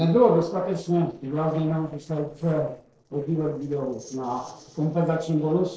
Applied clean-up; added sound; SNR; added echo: neural separator model SepFormer DNS4.